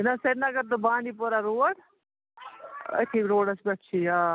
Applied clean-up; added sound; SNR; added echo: none; none; none; none.